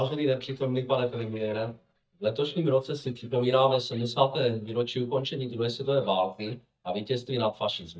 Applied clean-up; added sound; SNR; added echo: neural mask model DeepFilterNet 3.